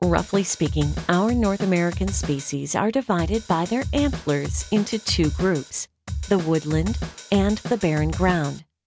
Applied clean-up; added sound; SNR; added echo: none; Drum kit; 7 dB; none.